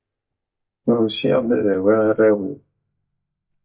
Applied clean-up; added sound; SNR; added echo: neural mask model DeepFilterNet 3.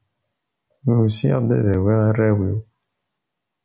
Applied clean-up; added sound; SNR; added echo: none; none; none; none.